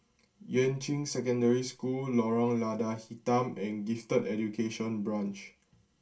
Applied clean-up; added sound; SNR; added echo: none; none; none; reverberation time 0.2 s.